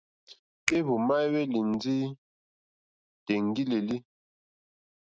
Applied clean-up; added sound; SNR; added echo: neural mask model RNNoise.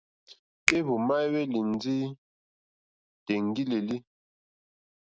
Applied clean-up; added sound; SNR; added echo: none; Finger snapping; 5 dB; none.